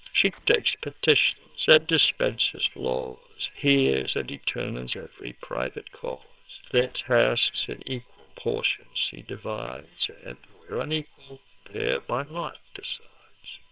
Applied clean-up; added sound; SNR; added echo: neural separator model SepFormer WHAMR!.